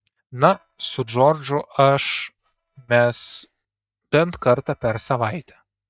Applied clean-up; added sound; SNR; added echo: neural mask model DeepFilterNet 3.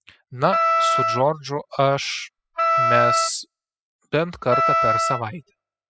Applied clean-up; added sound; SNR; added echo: classical method spectral subtraction.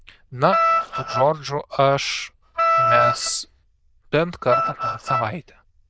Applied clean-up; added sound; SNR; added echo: neural diffusion model UNIVERSE++.